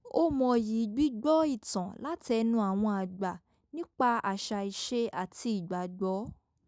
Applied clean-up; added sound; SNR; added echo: none; none; none; none.